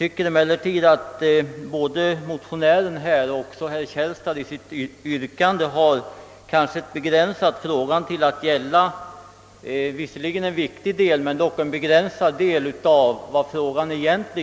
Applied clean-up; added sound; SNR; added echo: none; none; none; none.